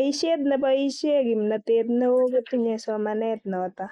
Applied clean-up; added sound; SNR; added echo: neural mask model Resemble Enhance denoiser.